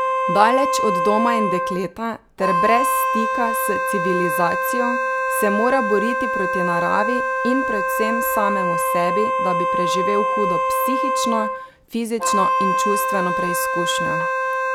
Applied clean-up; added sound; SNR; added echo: none; Wind instrument, woodwind instrument; -3 dB; none.